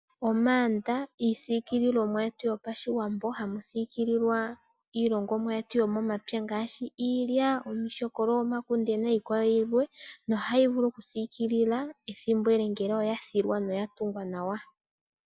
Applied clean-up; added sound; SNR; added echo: none; none; none; none.